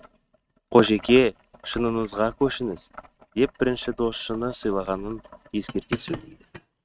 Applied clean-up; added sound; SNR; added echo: neural mask model RNNoise.